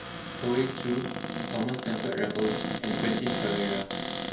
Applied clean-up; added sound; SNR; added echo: none; Cupboard open or close; 2 dB; reverberation time 0.3 s.